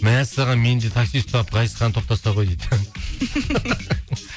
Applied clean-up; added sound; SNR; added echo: none; none; none; none.